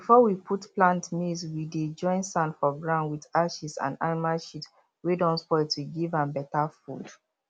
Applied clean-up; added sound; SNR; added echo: none; none; none; none.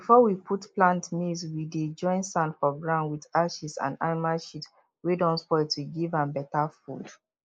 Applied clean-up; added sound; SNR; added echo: neural mask model Resemble Enhance denoiser.